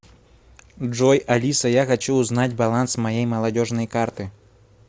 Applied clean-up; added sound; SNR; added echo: none; none; none; none.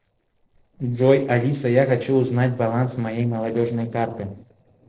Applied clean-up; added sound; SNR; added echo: neural separator model SepFormer DNS4.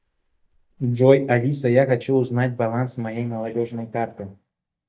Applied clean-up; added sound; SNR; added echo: neural mask model DeepFilterNet 3.